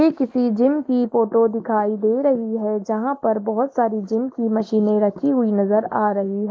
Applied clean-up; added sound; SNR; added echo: neural mask model Resemble Enhance denoiser.